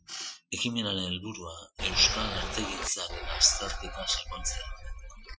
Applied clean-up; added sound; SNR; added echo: classical method Wiener filter.